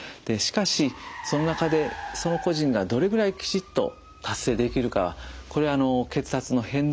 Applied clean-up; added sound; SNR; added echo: none; Car; 15 dB; none.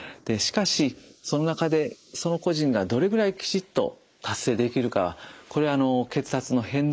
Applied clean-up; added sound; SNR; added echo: neural mask model Resemble Enhance denoiser.